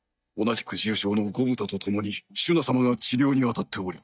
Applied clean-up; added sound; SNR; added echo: neural mask model DeepFilterNet 3.